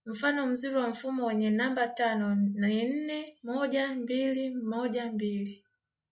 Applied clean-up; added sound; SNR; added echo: none; none; none; none.